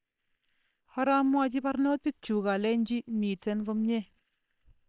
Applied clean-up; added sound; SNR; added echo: neural separator model SepFormer WHAM!.